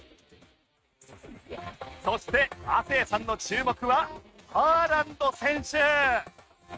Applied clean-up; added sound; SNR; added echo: neural mask model RNNoise.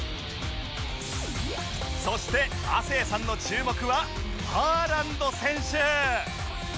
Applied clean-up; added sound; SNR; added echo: none; none; none; none.